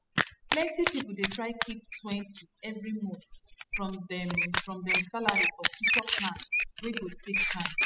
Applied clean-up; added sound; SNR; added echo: classical method spectral subtraction.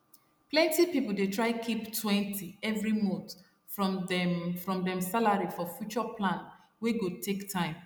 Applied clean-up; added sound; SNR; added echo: none; none; none; none.